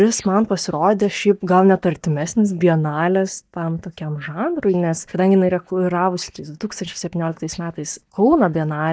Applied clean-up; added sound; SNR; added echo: neural mask model DeepFilterNet 3.